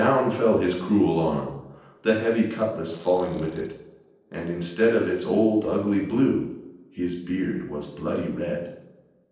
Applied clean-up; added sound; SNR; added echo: neural separator model SepFormer DNS4.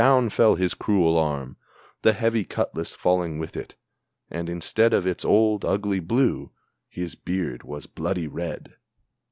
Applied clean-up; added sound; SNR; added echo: none; none; none; none.